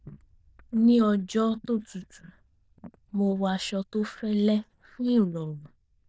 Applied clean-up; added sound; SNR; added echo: neural diffusion model UNIVERSE++.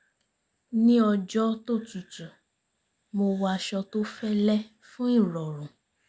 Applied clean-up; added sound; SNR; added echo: none; none; none; none.